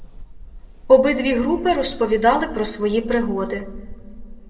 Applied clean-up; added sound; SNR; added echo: none; Mechanical fan; 15 dB; reverberation time 1.4 s.